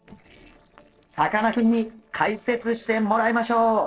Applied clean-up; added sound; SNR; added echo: neural separator model SepFormer DNS4.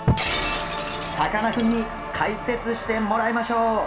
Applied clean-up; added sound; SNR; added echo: none; Shatter; 7 dB; reverberation time 0.4 s.